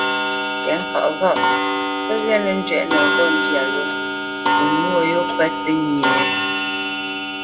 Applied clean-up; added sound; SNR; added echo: none; Clock; -2 dB; reverberation time 1.1 s.